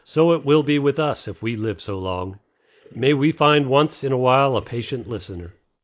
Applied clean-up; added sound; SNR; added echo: neural mask model Resemble Enhance denoiser.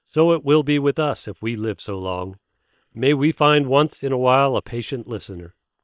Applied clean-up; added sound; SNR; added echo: neural separator model SepFormer WHAM!.